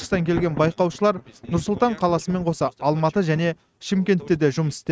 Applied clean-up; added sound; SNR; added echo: neural mask model RNNoise.